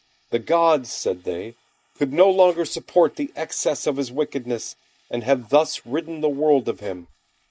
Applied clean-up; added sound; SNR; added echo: neural mask model Resemble Enhance denoiser.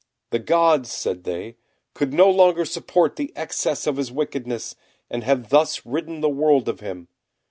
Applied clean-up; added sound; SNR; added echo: none; none; none; none.